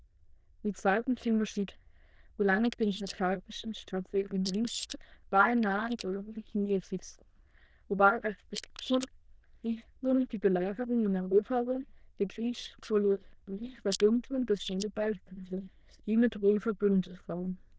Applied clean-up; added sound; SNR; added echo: neural diffusion model UNIVERSE++.